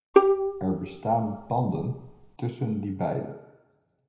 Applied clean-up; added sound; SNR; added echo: none; Bowed string instrument; -3 dB; reverberation time 0.8 s.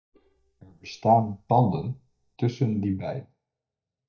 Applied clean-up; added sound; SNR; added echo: neural mask model DeepFilterNet 3.